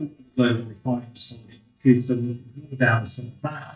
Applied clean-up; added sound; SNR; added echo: neural mask model DeepFilterNet 3.